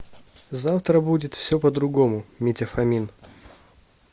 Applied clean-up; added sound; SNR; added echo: none; none; none; none.